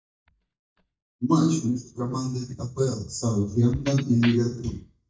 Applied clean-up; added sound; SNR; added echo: neural mask model DeepFilterNet 3.